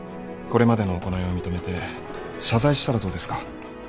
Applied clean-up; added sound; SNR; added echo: none; none; none; none.